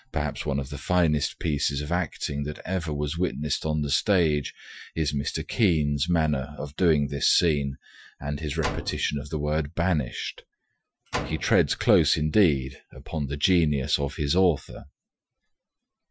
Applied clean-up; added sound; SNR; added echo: classical method Wiener filter.